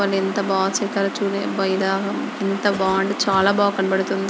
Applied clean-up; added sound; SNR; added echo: none; Cough; 16 dB; none.